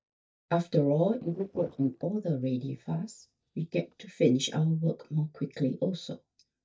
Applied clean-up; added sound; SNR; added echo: neural mask model DeepFilterNet 3.